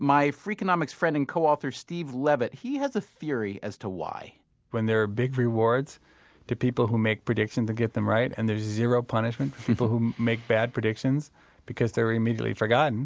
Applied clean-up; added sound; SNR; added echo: none; none; none; none.